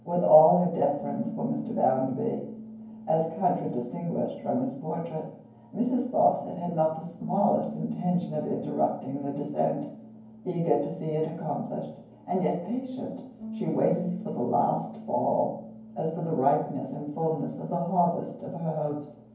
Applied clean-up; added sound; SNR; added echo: none; Bass guitar; 15 dB; reverberation time 0.9 s.